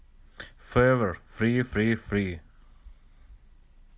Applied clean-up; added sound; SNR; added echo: none; none; none; none.